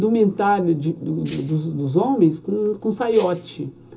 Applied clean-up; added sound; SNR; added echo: none; Rattle (instrument); 11 dB; reverberation time 0.2 s.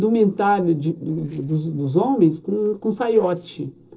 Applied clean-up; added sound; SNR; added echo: neural separator model SepFormer DNS4.